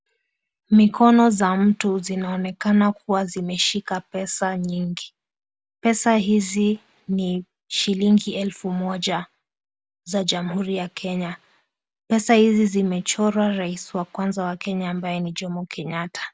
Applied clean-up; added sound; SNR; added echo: none; none; none; none.